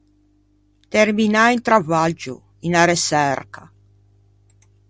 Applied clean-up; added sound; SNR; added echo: none; none; none; none.